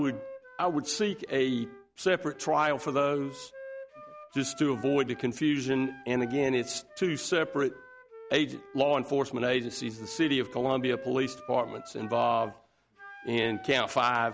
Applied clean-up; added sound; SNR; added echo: none; Wind instrument, woodwind instrument; 18 dB; none.